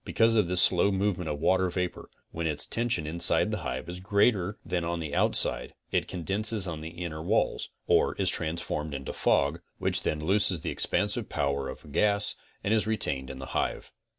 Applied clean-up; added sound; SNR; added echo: none; none; none; none.